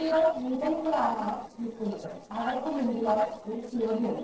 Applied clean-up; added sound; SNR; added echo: neural separator model SepFormer DNS4.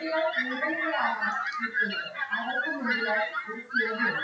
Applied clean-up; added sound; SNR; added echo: classical method WPE with log-MMSE.